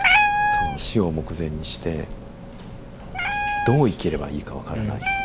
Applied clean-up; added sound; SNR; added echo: none; Meow; -1 dB; none.